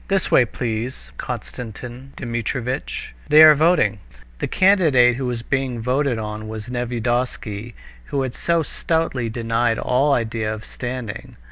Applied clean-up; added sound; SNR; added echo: none; none; none; none.